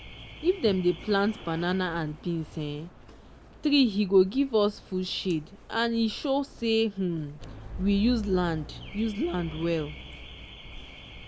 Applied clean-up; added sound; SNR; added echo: none; Alarm / Car; 15 dB; none.